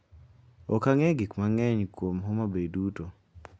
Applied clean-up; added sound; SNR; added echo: none; none; none; none.